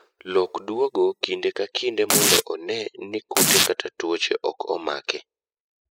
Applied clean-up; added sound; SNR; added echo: classical method spectral subtraction.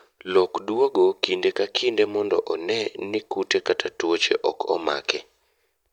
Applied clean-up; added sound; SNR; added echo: none; none; none; none.